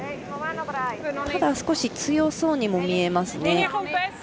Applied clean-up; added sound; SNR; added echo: none; none; none; none.